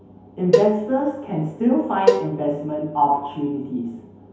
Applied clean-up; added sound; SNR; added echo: none; Cowbell; 2 dB; reverberation time 0.5 s.